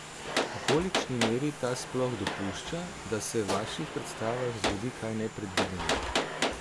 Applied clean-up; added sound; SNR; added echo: none; Gunshot, gunfire + Domestic sounds, home sounds; 0 dB; none.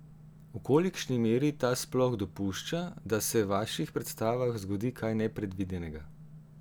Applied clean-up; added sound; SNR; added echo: none; none; none; none.